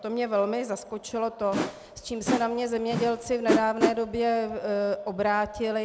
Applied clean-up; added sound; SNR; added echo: none; Whoosh, swoosh, swish; 2 dB; none.